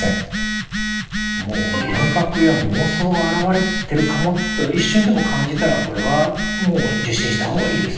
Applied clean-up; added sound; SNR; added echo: none; Telephone; 3 dB; reverberation time 0.9 s.